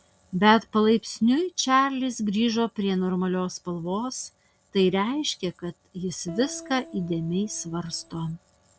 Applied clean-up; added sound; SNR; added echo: none; Piano; 19 dB; none.